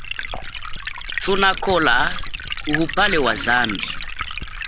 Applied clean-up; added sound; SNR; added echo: none; Liquid; 4 dB; none.